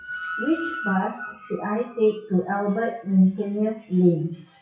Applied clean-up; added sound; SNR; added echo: classical method WPE with log-MMSE.